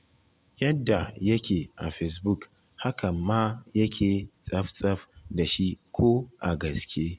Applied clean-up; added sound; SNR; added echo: none; none; none; none.